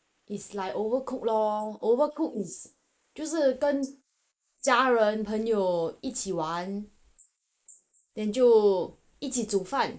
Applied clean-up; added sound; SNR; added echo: neural mask model Resemble Enhance denoiser.